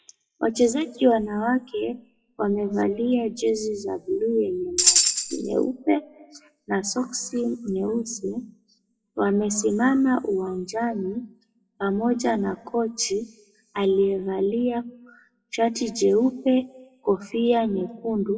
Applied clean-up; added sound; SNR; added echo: classical method WPE with log-MMSE.